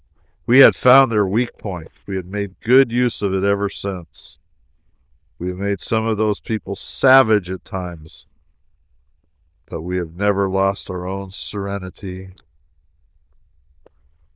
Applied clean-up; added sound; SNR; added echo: neural diffusion model UNIVERSE++.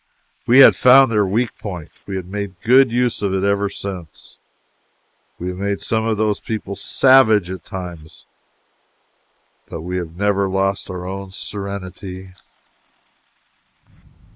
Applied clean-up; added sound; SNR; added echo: neural mask model Resemble Enhance denoiser.